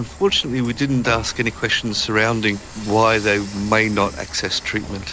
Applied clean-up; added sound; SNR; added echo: none; Frying (food) / Dishes, pots, and pans; 15 dB; none.